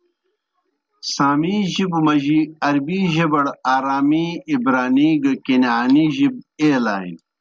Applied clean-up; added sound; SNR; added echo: none; none; none; none.